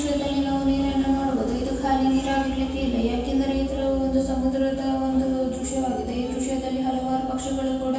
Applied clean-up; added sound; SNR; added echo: none; Dog; 19 dB; reverberation time 1.2 s.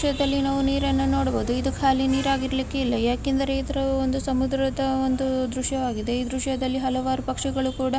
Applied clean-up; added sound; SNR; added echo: none; none; none; none.